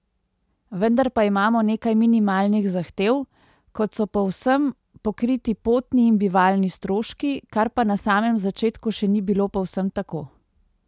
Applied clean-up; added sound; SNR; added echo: none; none; none; none.